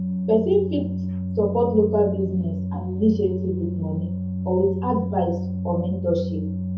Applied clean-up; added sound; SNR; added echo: none; Organ; 3 dB; reverberation time 0.6 s.